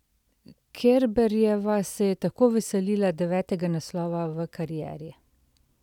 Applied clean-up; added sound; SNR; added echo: none; none; none; none.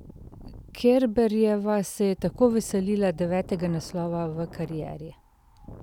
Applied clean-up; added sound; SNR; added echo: none; Wind; 20 dB; none.